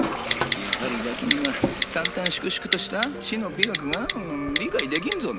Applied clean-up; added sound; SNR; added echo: none; Typing + Toilet flush; -1 dB; none.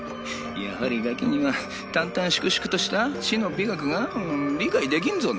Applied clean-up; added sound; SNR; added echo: none; none; none; none.